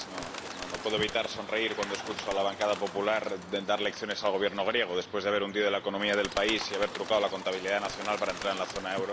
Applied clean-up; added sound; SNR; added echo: none; Bird; 11 dB; none.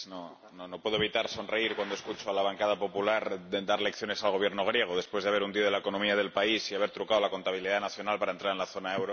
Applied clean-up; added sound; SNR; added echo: none; none; none; none.